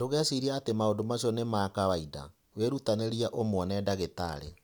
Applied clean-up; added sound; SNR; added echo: none; none; none; none.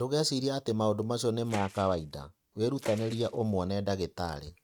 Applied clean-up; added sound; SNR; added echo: neural mask model RNNoise.